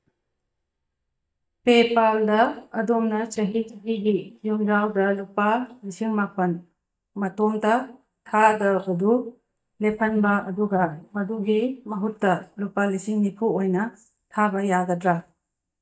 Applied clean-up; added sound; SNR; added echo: neural mask model DeepFilterNet 3.